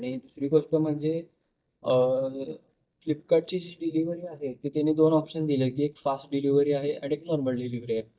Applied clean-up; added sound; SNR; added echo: neural mask model DeepFilterNet 3.